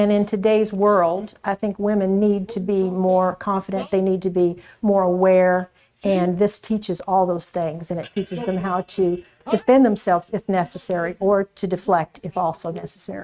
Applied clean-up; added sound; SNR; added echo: neural mask model RNNoise.